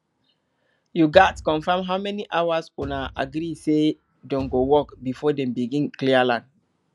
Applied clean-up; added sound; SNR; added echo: none; Bass drum / Thump, thud; 19 dB; none.